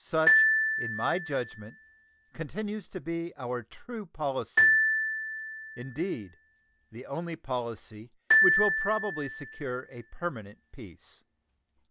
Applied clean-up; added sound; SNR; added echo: none; Glockenspiel; -4 dB; none.